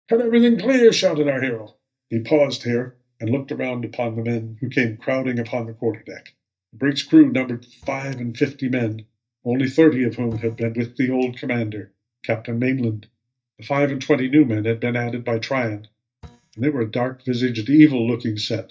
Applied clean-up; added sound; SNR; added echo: neural mask model DeepFilterNet 3.